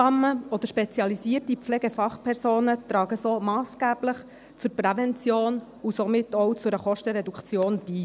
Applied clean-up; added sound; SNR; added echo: none; none; none; none.